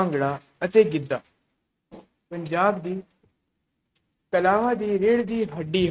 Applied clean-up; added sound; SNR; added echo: neural mask model RNNoise.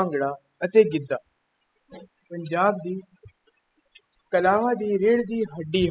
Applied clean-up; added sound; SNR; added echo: classical method spectral subtraction.